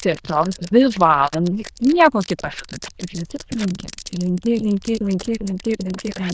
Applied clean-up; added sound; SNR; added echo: neural diffusion model UNIVERSE++.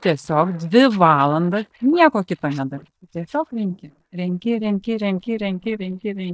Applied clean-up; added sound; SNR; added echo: neural mask model DeepFilterNet 3.